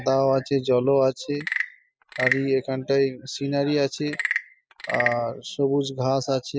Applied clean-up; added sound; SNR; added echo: classical method spectral subtraction.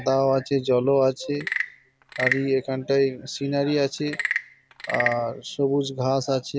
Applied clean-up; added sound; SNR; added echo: none; Wood / Percussion / Frog; 9 dB; none.